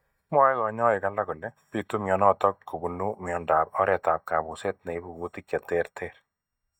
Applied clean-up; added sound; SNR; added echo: neural mask model DeepFilterNet 3.